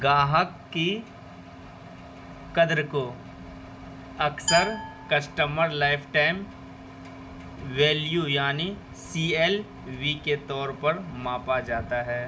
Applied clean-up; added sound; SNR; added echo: none; Glass; 7 dB; reverberation time 0.3 s.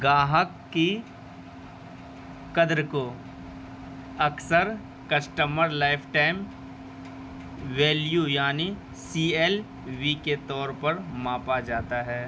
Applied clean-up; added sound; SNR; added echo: none; none; none; none.